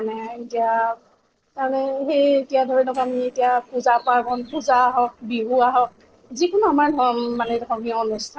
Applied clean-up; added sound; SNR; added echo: neural separator model SepFormer DNS4.